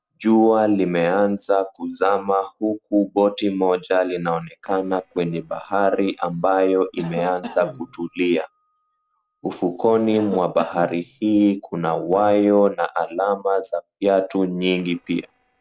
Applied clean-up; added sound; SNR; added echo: neural separator model SepFormer DNS4.